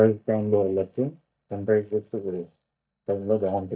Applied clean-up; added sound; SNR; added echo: neural mask model DeepFilterNet 3.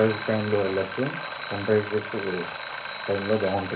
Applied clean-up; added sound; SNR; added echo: none; Alarm; 4 dB; reverberation time 0.3 s.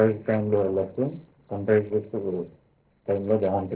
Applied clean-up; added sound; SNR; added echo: neural separator model SepFormer DNS4.